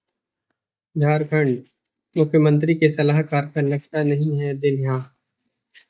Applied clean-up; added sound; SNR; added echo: neural mask model DeepFilterNet 3.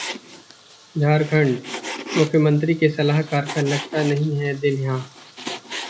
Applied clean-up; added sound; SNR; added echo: none; Frying (food); 13 dB; none.